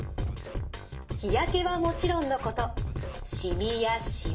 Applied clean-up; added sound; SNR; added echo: none; Scratching (performance technique); 16 dB; reverberation time 0.4 s.